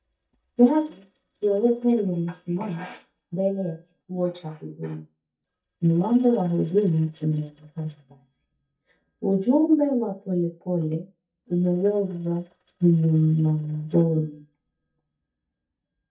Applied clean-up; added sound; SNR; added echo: neural mask model DeepFilterNet 3.